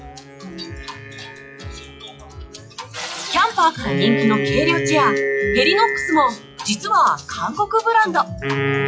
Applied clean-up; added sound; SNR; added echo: classical method log-MMSE.